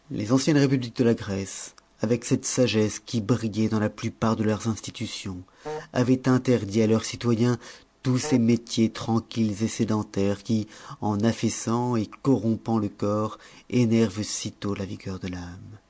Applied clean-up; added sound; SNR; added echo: none; Wind instrument, woodwind instrument; 14 dB; none.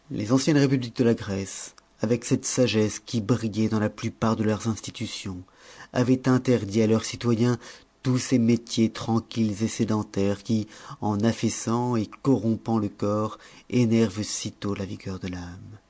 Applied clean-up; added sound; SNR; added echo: none; none; none; none.